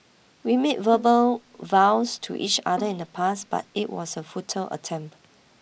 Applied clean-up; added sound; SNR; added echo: neural mask model Resemble Enhance denoiser.